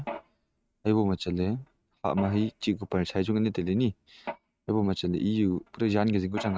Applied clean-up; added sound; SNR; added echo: neural mask model RNNoise.